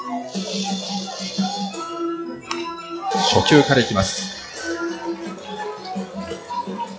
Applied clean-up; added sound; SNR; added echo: classical method log-MMSE.